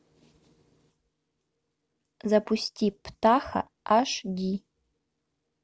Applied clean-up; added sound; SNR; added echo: none; none; none; none.